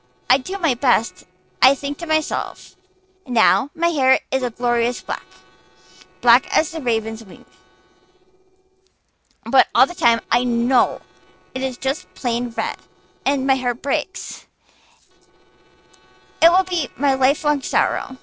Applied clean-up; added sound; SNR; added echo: neural separator model SepFormer DNS4.